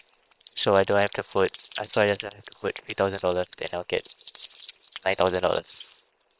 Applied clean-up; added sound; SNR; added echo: neural separator model SepFormer WHAM!.